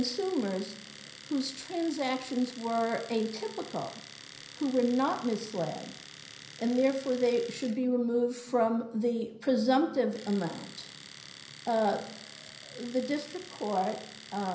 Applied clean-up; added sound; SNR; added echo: none; Domestic sounds, home sounds; 17 dB; reverberation time 0.5 s.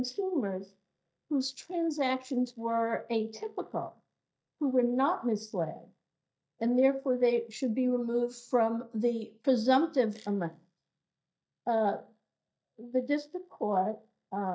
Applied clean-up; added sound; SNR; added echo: neural mask model DeepFilterNet 3.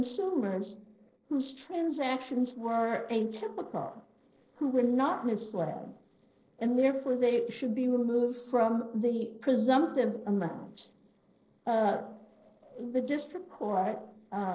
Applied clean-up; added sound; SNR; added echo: neural separator model SepFormer DNS4.